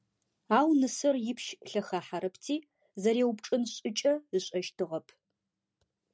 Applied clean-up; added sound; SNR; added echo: none; none; none; none.